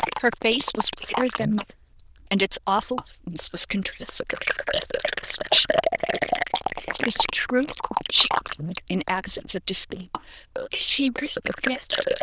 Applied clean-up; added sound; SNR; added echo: neural diffusion model UNIVERSE++.